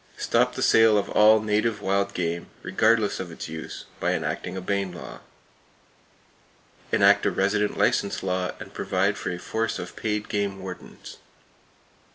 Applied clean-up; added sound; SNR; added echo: none; none; none; none.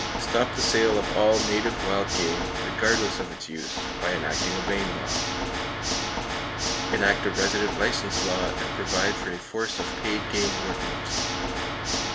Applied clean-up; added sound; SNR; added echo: none; Water / Mechanisms; 0 dB; none.